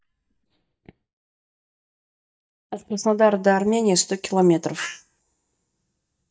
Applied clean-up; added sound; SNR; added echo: neural mask model DeepFilterNet 3.